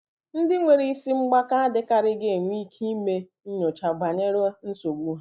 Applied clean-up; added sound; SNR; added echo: neural mask model Resemble Enhance denoiser.